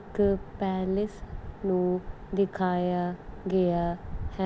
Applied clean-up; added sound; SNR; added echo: none; none; none; none.